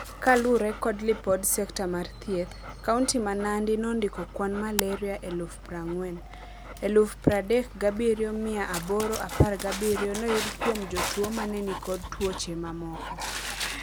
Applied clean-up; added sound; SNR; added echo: none; Dog; 9 dB; none.